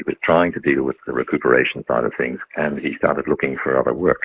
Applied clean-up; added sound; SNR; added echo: neural mask model Resemble Enhance denoiser.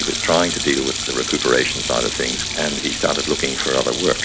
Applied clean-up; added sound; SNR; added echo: none; Sink (filling or washing); 3 dB; none.